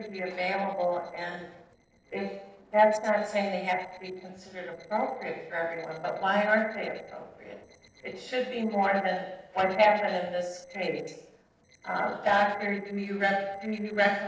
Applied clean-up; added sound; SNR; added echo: neural separator model SepFormer DNS4.